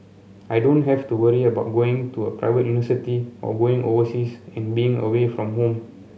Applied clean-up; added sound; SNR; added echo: none; none; none; none.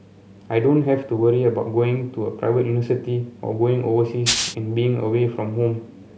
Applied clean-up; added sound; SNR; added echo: none; Rattle (instrument); 1 dB; none.